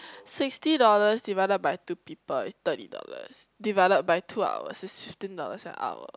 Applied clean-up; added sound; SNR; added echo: none; none; none; none.